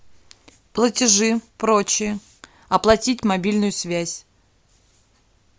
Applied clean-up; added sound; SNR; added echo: none; none; none; none.